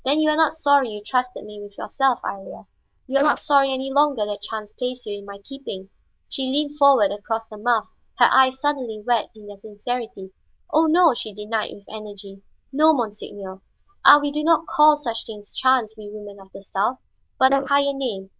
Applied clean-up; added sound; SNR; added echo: neural diffusion model UNIVERSE++.